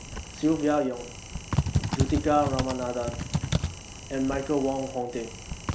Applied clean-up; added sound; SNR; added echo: none; Typing; 2 dB; none.